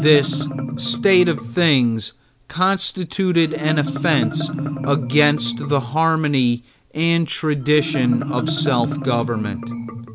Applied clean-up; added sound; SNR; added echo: none; Marimba, xylophone; 7 dB; none.